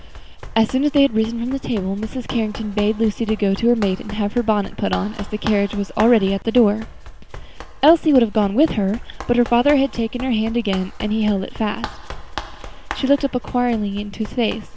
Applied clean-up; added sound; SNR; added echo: none; Run; 13 dB; none.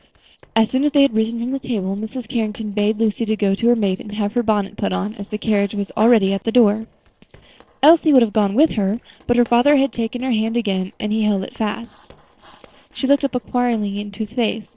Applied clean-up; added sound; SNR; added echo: neural separator model SepFormer DNS4.